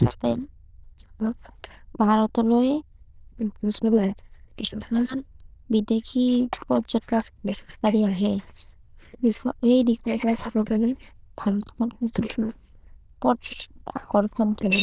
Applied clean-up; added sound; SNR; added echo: neural diffusion model UNIVERSE++.